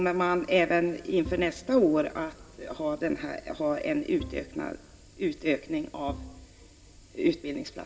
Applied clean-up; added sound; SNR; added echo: none; Bowed string instrument; 16 dB; reverberation time 2.1 s.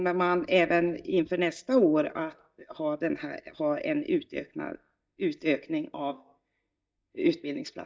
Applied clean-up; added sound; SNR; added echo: neural mask model DeepFilterNet 3.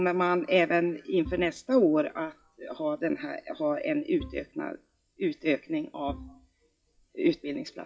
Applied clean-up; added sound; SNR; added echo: classical method WPE with log-MMSE.